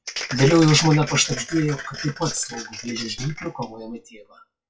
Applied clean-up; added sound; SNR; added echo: classical method WPE with log-MMSE.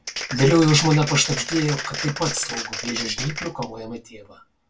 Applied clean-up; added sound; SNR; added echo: none; Applause; 8 dB; reverberation time 0.2 s.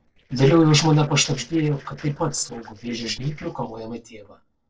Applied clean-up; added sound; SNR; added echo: neural separator model SepFormer DNS4.